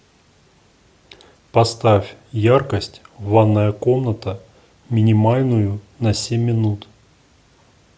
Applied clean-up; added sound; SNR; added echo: none; none; none; none.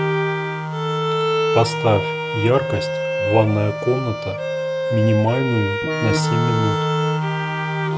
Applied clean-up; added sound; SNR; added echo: none; Organ + Bowed string instrument; -1 dB; none.